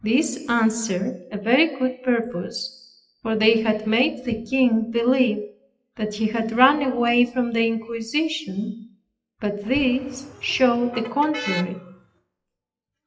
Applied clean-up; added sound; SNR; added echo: classical method WPE with log-MMSE.